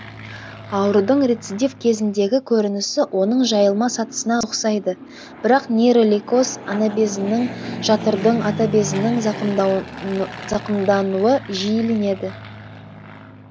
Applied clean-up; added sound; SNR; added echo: none; Fixed-wing aircraft, airplane; 13 dB; none.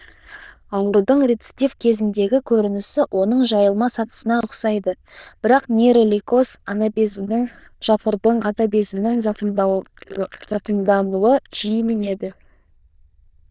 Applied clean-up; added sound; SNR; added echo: neural diffusion model UNIVERSE++.